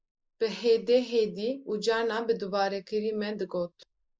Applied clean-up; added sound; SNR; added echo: neural mask model Resemble Enhance denoiser.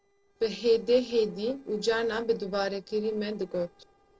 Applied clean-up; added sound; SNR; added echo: neural separator model SepFormer DNS4.